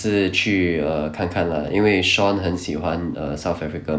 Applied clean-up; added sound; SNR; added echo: none; none; none; none.